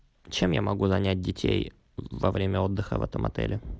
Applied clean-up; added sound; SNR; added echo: none; none; none; none.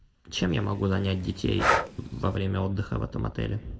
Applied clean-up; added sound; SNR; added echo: none; Breathing; 3 dB; reverberation time 0.8 s.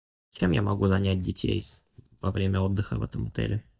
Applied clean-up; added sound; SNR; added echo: neural mask model DeepFilterNet 3.